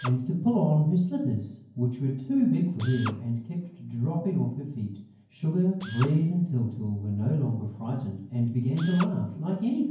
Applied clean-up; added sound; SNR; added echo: none; Drill; 20 dB; reverberation time 0.9 s.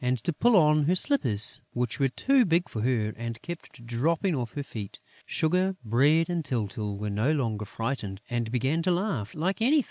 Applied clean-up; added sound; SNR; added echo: none; none; none; none.